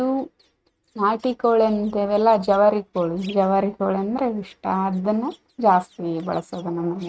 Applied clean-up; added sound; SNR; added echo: neural mask model RNNoise.